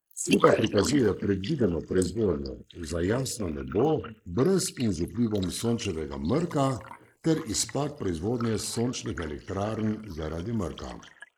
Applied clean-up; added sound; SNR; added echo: neural mask model Resemble Enhance denoiser.